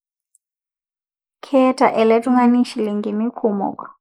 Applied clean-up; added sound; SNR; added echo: neural mask model Resemble Enhance denoiser.